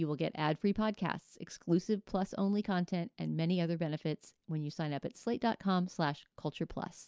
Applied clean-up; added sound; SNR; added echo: none; none; none; none.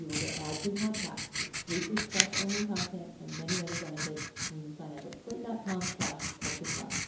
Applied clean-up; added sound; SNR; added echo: none; Writing; -1 dB; reverberation time 2.8 s.